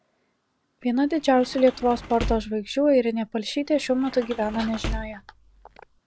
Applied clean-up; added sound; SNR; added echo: none; Sliding door / Slam; 12 dB; none.